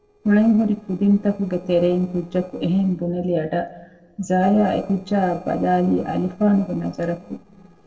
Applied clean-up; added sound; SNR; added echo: neural separator model SepFormer DNS4.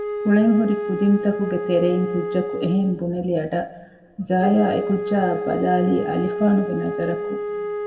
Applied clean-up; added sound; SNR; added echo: none; Wind instrument, woodwind instrument; 6 dB; reverberation time 1.4 s.